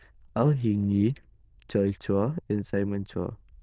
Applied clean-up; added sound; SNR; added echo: neural diffusion model UNIVERSE++.